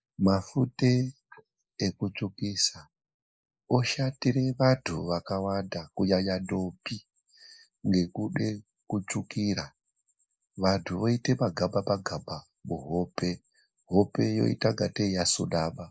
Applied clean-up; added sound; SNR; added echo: neural mask model Resemble Enhance denoiser.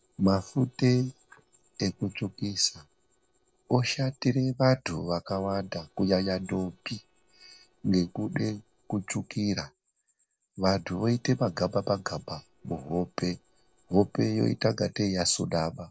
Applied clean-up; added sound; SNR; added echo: neural separator model SepFormer DNS4.